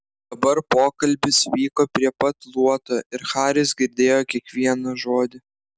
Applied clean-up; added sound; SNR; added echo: none; none; none; none.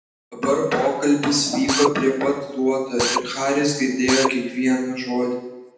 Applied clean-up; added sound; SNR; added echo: none; Drill; 5 dB; reverberation time 0.9 s.